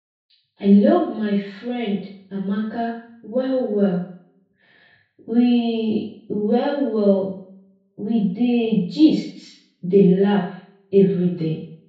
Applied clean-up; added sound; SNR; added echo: none; none; none; reverberation time 0.6 s.